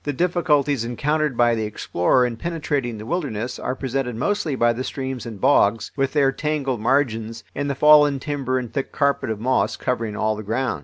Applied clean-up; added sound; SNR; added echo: none; none; none; none.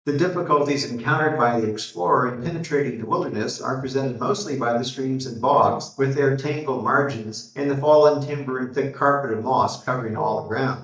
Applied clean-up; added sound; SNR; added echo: neural mask model DeepFilterNet 3.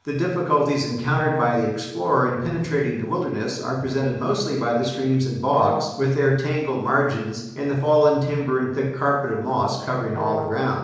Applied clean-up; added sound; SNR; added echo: neural separator model SepFormer DNS4.